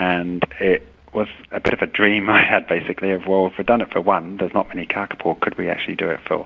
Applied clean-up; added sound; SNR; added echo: none; none; none; none.